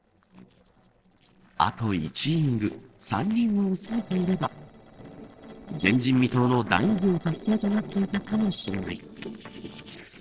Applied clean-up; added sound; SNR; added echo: neural separator model SepFormer DNS4.